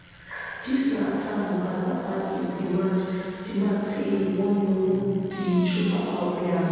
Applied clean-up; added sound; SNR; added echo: none; Bicycle; 19 dB; reverberation time 2.1 s.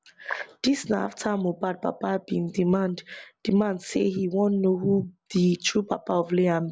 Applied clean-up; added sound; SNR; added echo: none; none; none; none.